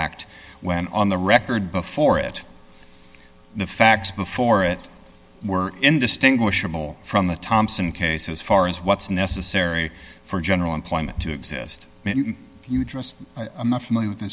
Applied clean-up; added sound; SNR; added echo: none; none; none; none.